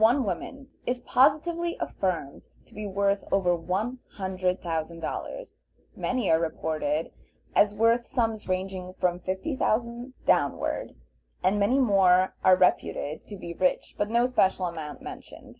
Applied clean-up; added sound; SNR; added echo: none; none; none; none.